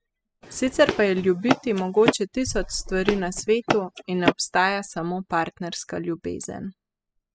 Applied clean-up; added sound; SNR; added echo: classical method spectral subtraction.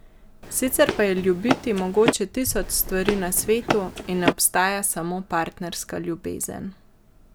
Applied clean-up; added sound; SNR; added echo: none; Run; 4 dB; none.